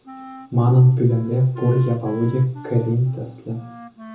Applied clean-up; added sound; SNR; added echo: none; Wind instrument, woodwind instrument; 20 dB; reverberation time 0.6 s.